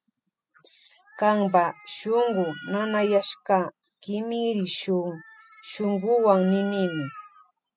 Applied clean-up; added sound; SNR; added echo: classical method spectral subtraction.